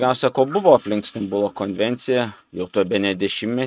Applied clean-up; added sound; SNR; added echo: neural mask model RNNoise.